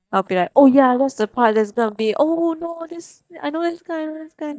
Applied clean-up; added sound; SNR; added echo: neural mask model DeepFilterNet 3.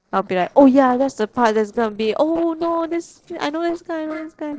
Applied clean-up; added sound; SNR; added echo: neural separator model SepFormer DNS4.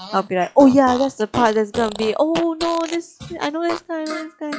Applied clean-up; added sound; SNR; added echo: classical method log-MMSE.